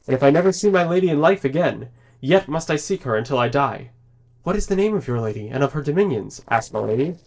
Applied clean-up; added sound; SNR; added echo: neural separator model SepFormer DNS4.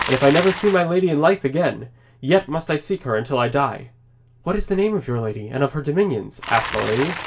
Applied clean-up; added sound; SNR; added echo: none; Bicycle; 12 dB; reverberation time 0.2 s.